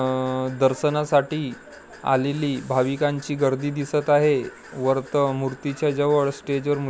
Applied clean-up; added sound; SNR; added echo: none; none; none; none.